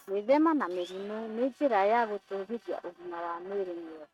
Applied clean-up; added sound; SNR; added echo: neural mask model RNNoise.